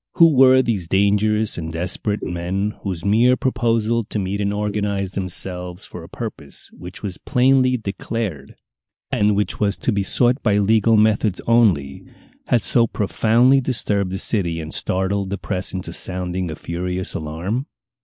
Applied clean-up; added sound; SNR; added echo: neural mask model Resemble Enhance denoiser.